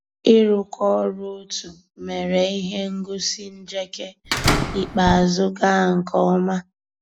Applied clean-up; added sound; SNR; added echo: none; Slam; 1 dB; none.